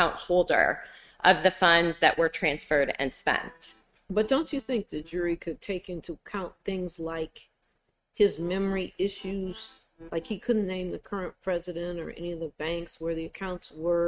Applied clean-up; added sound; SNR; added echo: neural mask model RNNoise.